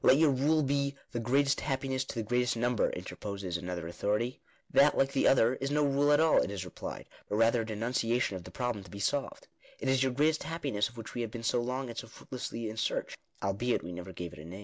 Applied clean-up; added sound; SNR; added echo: none; none; none; none.